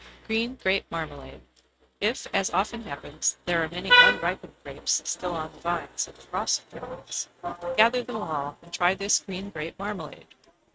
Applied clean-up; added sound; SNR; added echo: neural mask model RNNoise.